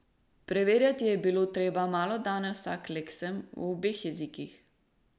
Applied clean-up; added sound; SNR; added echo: none; none; none; none.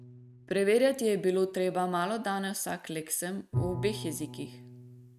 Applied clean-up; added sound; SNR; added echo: neural mask model RNNoise.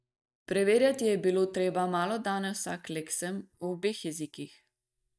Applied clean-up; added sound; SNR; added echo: neural mask model DeepFilterNet 3.